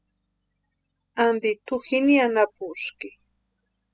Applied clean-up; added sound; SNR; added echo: classical method spectral subtraction.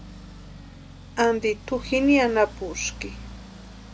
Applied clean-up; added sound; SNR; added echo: none; Accelerating, revving, vroom; 15 dB; none.